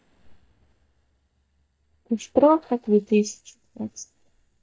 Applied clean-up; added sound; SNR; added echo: neural mask model DeepFilterNet 3.